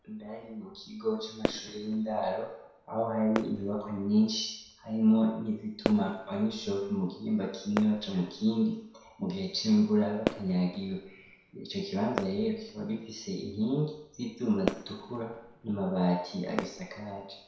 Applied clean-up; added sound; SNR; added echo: none; Fireworks; 11 dB; reverberation time 0.7 s.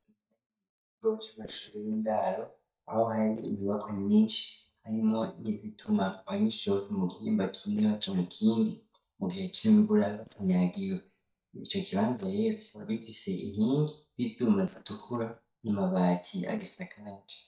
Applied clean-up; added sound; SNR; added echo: neural mask model DeepFilterNet 3.